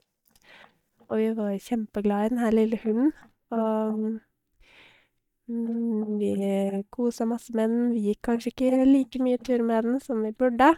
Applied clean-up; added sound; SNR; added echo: neural mask model DeepFilterNet 3.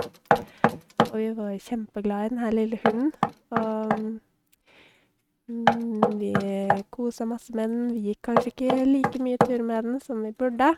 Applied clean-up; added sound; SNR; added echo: neural mask model RNNoise.